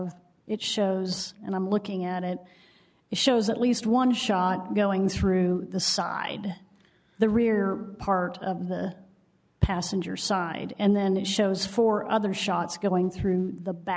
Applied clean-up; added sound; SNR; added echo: none; none; none; none.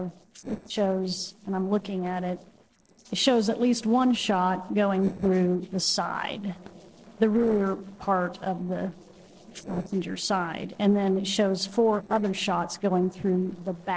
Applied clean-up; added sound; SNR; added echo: neural separator model SepFormer DNS4.